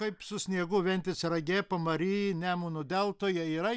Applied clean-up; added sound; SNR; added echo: none; none; none; none.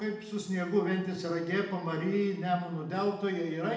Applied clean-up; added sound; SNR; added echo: none; none; none; reverberation time 0.8 s.